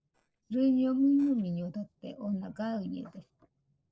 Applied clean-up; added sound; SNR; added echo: neural separator model SepFormer DNS4.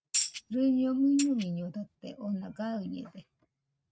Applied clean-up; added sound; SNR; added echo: neural mask model RNNoise.